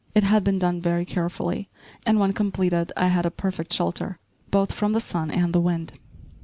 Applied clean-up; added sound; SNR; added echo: none; none; none; none.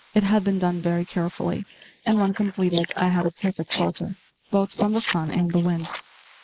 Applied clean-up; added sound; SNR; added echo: neural mask model Resemble Enhance denoiser.